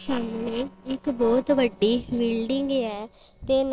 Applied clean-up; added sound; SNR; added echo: neural separator model SepFormer DNS4.